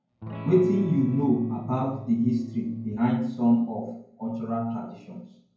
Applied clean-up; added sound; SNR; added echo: none; Electric guitar / Strum; 13 dB; reverberation time 0.9 s.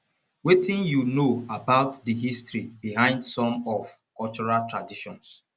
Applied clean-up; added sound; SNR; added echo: none; none; none; none.